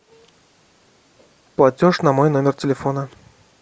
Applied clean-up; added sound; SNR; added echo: none; none; none; none.